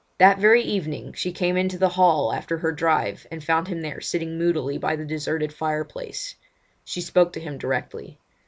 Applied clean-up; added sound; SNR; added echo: none; none; none; none.